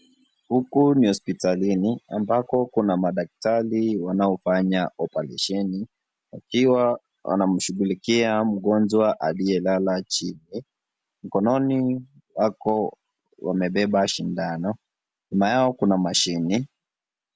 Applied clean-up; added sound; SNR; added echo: none; none; none; none.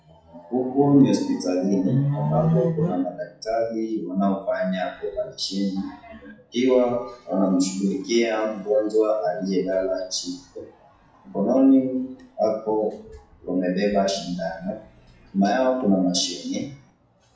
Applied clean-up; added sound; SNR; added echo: classical method WPE with log-MMSE.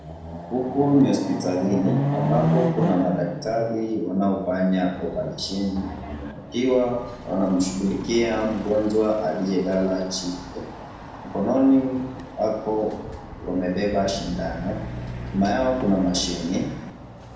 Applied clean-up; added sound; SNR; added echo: none; Chatter / Car passing by / Motorcycle / Traffic noise, roadway noise / Accelerating, revving, vroom; 8 dB; reverberation time 0.9 s.